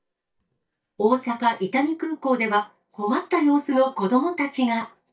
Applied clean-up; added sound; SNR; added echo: neural mask model DeepFilterNet 3.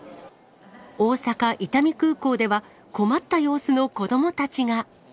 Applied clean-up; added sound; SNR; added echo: none; none; none; none.